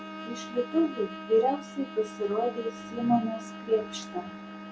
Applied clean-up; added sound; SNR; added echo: none; Bowed string instrument; 14 dB; none.